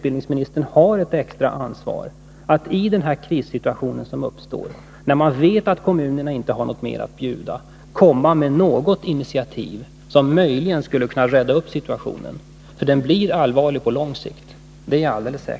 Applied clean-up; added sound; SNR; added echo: none; none; none; none.